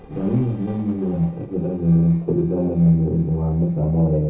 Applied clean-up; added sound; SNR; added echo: neural separator model SepFormer DNS4.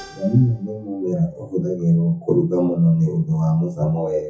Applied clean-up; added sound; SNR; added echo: classical method WPE with log-MMSE.